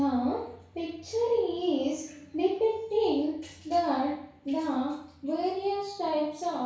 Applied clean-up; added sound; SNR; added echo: none; none; none; reverberation time 0.6 s.